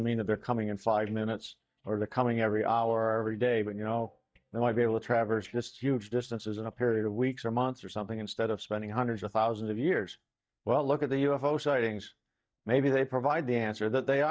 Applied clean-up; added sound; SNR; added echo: neural mask model DeepFilterNet 3.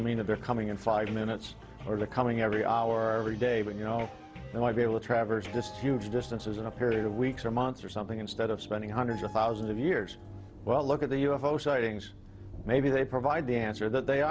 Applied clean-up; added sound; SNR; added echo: none; Keyboard (musical); 19 dB; none.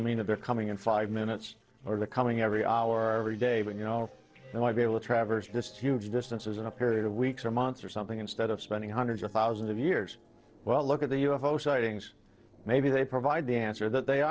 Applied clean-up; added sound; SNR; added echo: neural separator model SepFormer DNS4.